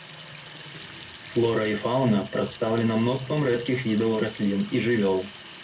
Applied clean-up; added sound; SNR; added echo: none; Sink (filling or washing) / Water tap, faucet; 17 dB; reverberation time 0.4 s.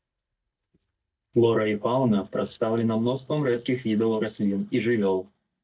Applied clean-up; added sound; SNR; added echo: neural mask model DeepFilterNet 3.